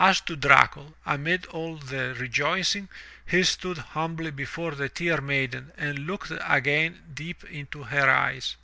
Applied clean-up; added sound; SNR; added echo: none; none; none; none.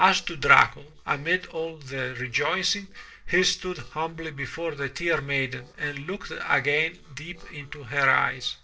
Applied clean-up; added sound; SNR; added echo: neural separator model SepFormer DNS4.